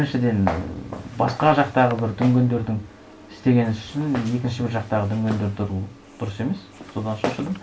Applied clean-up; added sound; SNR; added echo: none; Walk, footsteps; 13 dB; reverberation time 0.2 s.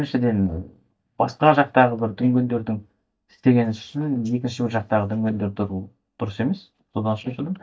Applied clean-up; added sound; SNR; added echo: neural mask model DeepFilterNet 3.